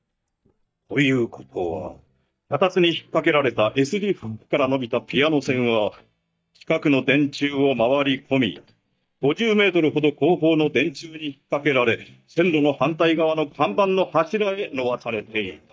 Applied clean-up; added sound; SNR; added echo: neural mask model DeepFilterNet 3.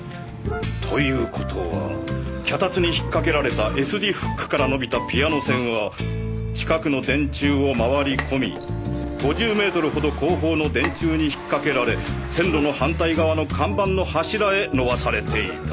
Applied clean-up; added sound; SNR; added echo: none; Accelerating, revving, vroom + Bowed string instrument; 15 dB; none.